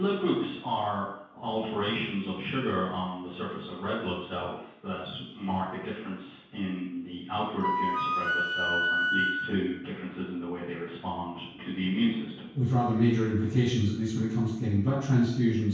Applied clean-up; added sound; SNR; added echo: none; Wind instrument, woodwind instrument; -1 dB; reverberation time 0.6 s.